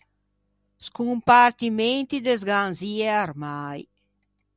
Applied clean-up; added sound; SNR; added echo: none; none; none; none.